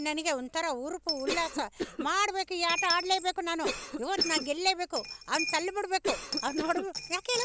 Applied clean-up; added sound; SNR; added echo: none; Cough + Coin (dropping); 5 dB; none.